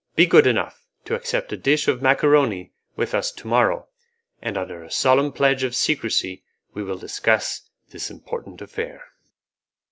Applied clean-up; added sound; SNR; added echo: none; none; none; none.